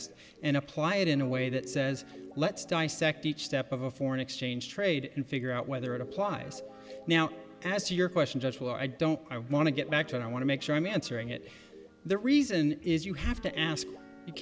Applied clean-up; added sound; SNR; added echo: none; Guitar; 18 dB; none.